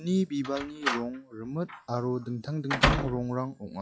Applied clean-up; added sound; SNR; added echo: classical method log-MMSE.